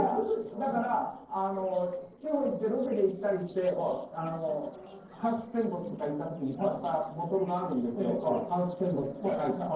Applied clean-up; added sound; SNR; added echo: neural separator model SepFormer DNS4.